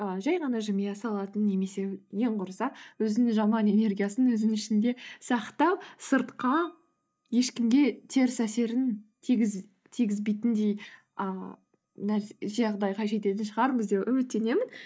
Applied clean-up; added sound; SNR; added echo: neural mask model DeepFilterNet 3.